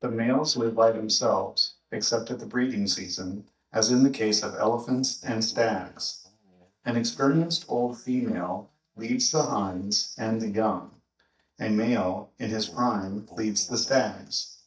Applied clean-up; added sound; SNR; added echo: neural mask model DeepFilterNet 3.